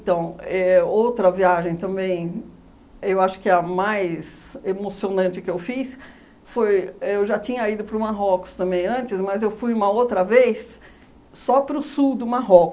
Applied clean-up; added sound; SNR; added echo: none; none; none; none.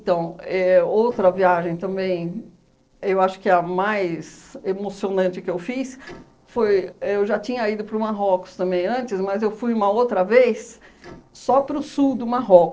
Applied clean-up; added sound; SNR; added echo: neural separator model SepFormer DNS4.